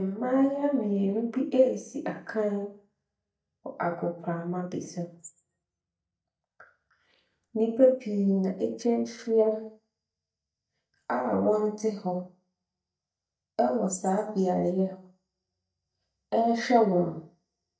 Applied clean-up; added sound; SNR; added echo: neural mask model DeepFilterNet 3.